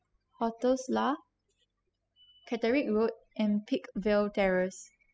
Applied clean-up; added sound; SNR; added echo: classical method spectral subtraction.